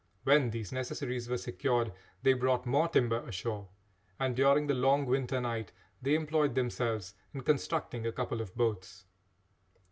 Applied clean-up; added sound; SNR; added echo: none; none; none; none.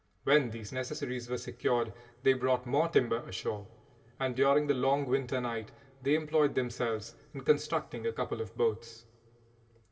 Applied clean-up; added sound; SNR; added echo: none; none; none; reverberation time 1.9 s.